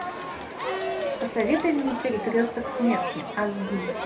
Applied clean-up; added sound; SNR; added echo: none; Crowd; 3 dB; reverberation time 0.3 s.